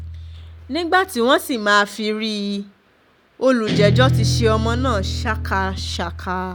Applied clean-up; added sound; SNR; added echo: none; Guitar; 4 dB; none.